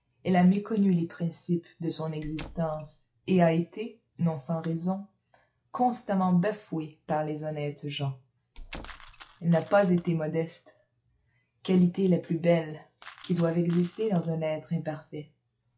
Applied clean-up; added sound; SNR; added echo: classical method log-MMSE.